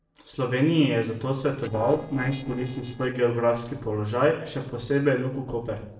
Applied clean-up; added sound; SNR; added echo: neural separator model SepFormer DNS4.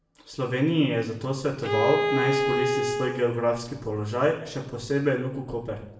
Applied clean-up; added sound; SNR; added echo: none; Bowed string instrument; 0 dB; reverberation time 0.7 s.